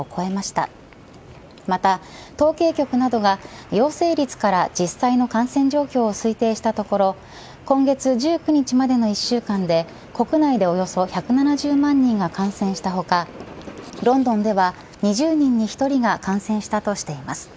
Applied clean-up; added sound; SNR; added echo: none; none; none; none.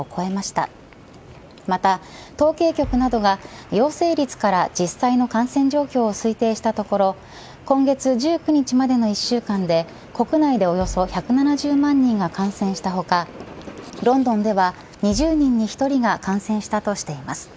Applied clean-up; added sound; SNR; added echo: none; Bass drum; 17 dB; none.